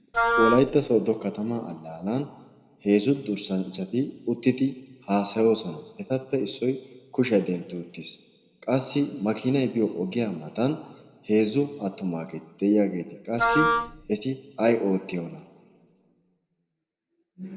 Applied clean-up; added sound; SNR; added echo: none; Wind instrument, woodwind instrument; -2 dB; reverberation time 1.4 s.